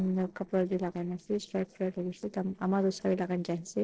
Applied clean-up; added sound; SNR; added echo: neural separator model SepFormer DNS4.